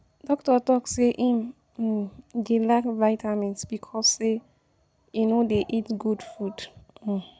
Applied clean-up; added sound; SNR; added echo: none; none; none; none.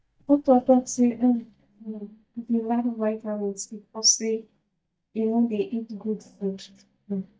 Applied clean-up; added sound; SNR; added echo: neural mask model DeepFilterNet 3.